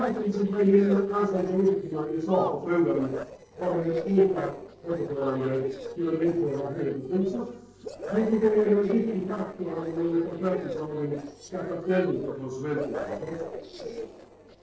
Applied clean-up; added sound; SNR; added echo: neural separator model SepFormer DNS4.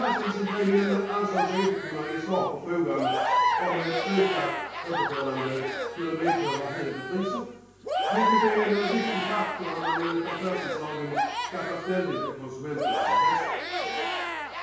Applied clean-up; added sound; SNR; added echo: none; Crowd / Cheering; 0 dB; reverberation time 0.6 s.